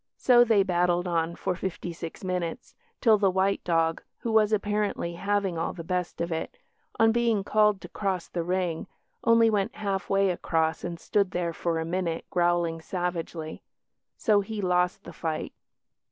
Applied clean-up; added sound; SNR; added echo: none; none; none; none.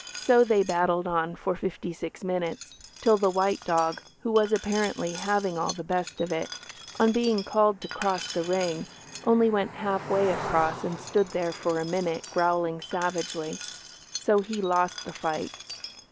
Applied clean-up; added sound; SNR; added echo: none; Glass + Cricket; 14 dB; none.